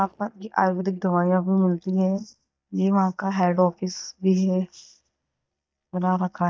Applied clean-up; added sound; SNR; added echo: neural mask model DeepFilterNet 3.